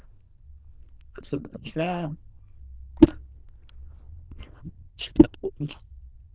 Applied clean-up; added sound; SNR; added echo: neural diffusion model UNIVERSE++.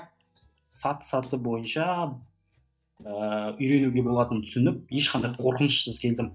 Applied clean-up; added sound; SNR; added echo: neural mask model DeepFilterNet 3.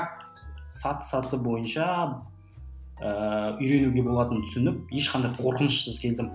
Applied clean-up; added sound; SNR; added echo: none; none; none; none.